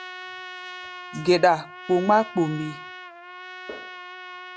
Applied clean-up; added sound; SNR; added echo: none; Trumpet; 13 dB; none.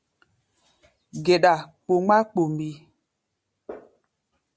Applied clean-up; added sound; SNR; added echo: none; none; none; none.